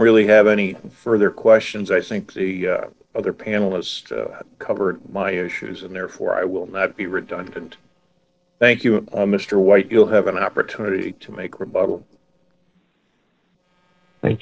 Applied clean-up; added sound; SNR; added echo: neural separator model SepFormer DNS4.